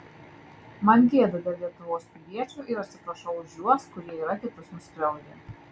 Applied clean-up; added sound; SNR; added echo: none; none; none; none.